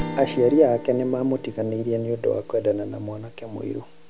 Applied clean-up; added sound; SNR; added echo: none; Strum; 15 dB; none.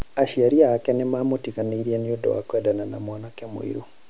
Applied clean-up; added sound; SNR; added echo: none; none; none; none.